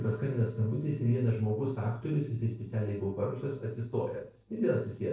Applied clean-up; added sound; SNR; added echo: neural separator model SepFormer DNS4.